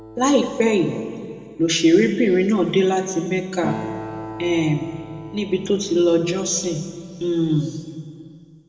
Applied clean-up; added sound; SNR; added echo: none; Acoustic guitar; 16 dB; reverberation time 2.1 s.